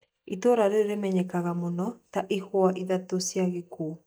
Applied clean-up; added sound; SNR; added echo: neural mask model DeepFilterNet 3.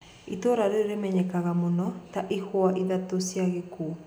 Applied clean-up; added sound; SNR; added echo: none; none; none; none.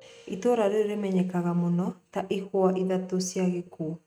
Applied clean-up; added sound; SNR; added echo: neural mask model RNNoise.